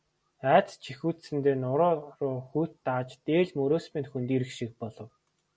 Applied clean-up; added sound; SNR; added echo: none; none; none; none.